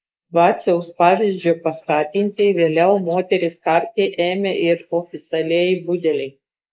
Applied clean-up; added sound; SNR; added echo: neural mask model Resemble Enhance denoiser.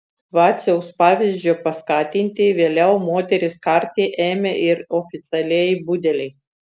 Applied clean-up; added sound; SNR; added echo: none; none; none; none.